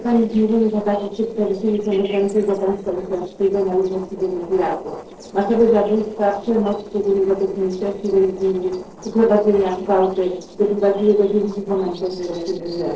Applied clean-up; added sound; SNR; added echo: neural separator model SepFormer DNS4.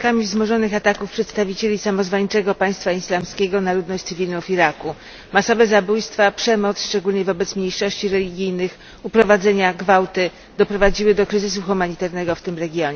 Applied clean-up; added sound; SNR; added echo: none; none; none; none.